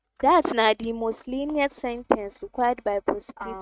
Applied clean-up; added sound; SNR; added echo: neural mask model RNNoise.